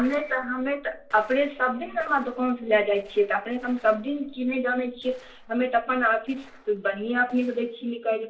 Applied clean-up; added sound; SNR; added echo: neural separator model SepFormer DNS4.